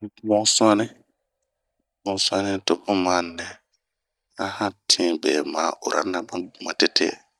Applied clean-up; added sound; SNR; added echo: neural mask model DeepFilterNet 3.